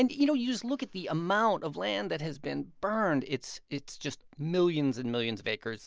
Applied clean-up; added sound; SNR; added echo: none; none; none; none.